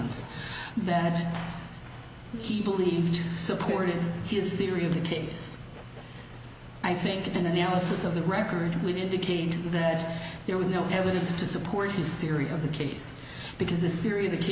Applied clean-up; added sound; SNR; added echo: none; none; none; none.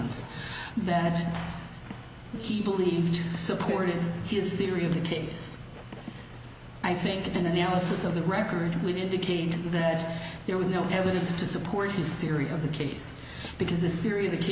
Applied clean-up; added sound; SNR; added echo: none; Car; 20 dB; none.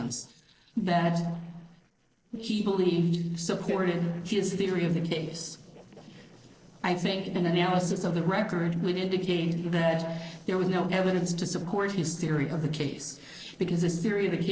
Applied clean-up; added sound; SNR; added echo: neural separator model SepFormer DNS4.